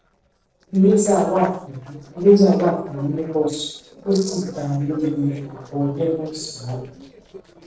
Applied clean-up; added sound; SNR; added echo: neural separator model SepFormer DNS4.